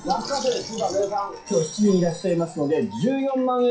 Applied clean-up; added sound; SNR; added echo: classical method WPE with log-MMSE.